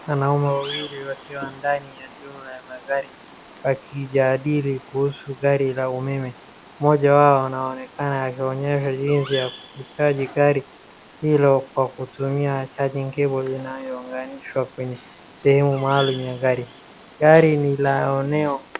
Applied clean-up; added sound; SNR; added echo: none; Bird vocalization, bird call, bird song; 19 dB; none.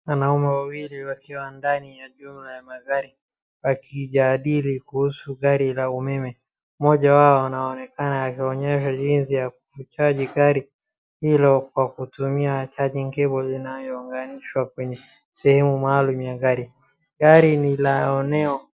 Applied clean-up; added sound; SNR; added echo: none; none; none; none.